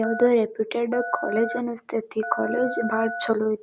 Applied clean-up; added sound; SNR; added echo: none; Telephone; 9 dB; none.